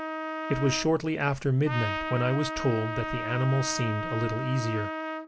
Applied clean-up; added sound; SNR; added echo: none; Trumpet; 6 dB; none.